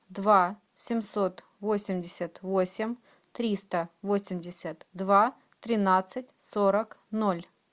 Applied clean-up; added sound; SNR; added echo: none; none; none; none.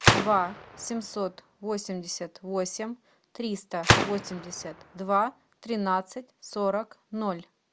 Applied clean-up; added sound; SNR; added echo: none; Gunshot, gunfire; 0 dB; none.